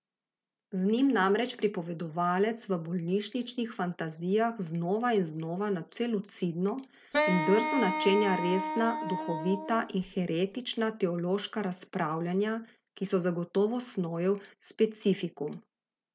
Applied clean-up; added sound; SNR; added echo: none; Wind instrument, woodwind instrument; 2 dB; none.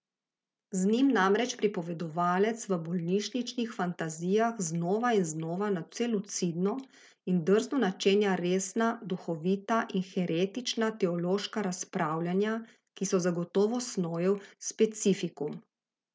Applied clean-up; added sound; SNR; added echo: none; none; none; none.